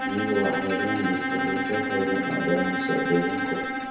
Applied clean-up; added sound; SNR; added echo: none; Bowed string instrument; 0 dB; reverberation time 0.5 s.